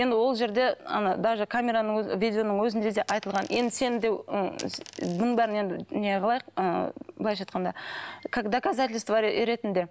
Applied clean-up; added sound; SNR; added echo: none; Coin (dropping); 19 dB; none.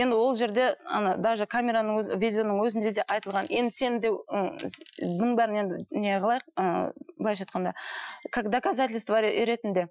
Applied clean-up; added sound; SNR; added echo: classical method Wiener filter.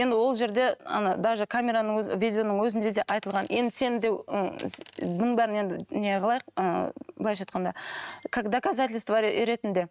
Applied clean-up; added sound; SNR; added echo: neural mask model RNNoise.